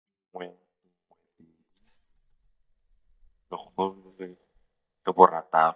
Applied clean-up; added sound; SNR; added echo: neural mask model DeepFilterNet 3.